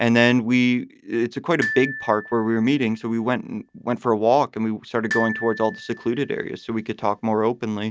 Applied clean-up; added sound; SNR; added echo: none; Glockenspiel; 12 dB; none.